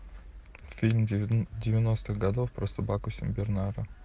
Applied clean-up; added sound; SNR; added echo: none; none; none; none.